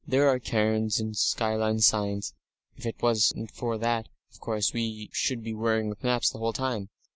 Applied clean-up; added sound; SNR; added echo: none; none; none; none.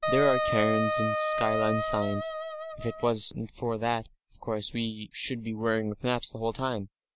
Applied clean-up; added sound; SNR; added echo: none; Wind instrument, woodwind instrument; 1 dB; none.